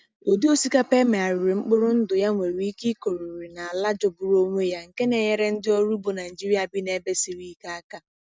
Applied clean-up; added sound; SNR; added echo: none; none; none; none.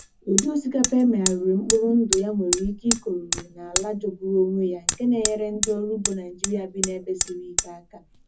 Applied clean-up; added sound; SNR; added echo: none; Hammer; 4 dB; reverberation time 0.3 s.